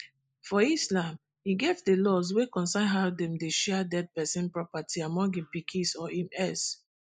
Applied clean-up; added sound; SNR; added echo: neural mask model Resemble Enhance denoiser.